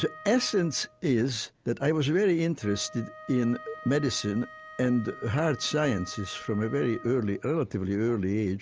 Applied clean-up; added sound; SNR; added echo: none; Wind instrument, woodwind instrument; 19 dB; none.